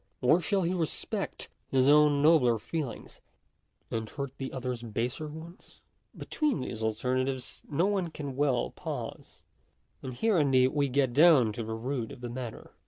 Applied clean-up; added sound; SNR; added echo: none; none; none; none.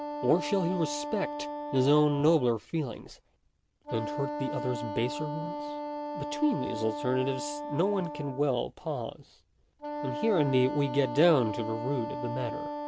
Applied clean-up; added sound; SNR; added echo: none; Wind instrument, woodwind instrument; 7 dB; none.